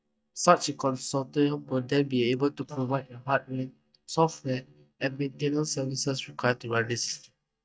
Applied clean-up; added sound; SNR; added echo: neural mask model DeepFilterNet 3.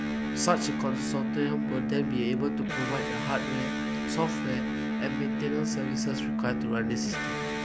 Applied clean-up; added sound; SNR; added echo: none; Electric guitar; -3 dB; none.